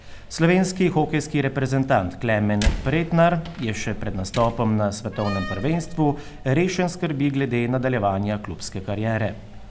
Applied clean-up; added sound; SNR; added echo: none; Slam; 11 dB; none.